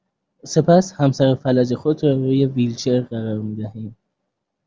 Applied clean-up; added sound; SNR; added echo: none; none; none; none.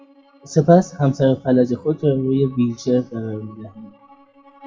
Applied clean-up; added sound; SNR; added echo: classical method WPE with log-MMSE.